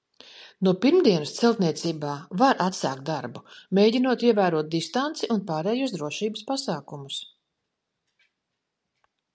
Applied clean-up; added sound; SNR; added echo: none; none; none; none.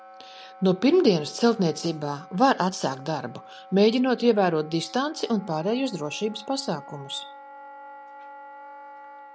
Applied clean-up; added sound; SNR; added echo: none; Wind instrument, woodwind instrument; 20 dB; none.